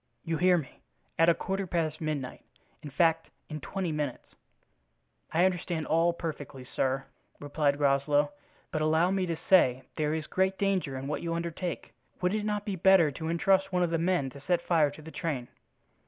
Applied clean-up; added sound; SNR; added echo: none; none; none; none.